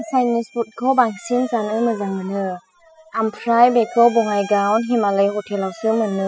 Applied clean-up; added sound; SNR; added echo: classical method spectral subtraction.